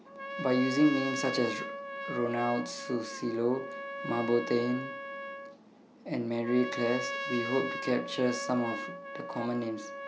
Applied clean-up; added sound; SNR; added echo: none; Trumpet; 7 dB; none.